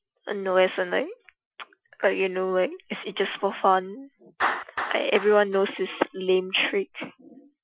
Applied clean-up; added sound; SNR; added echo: classical method Wiener filter.